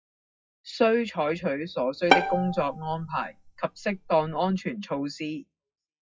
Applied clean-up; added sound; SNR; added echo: classical method WPE with log-MMSE.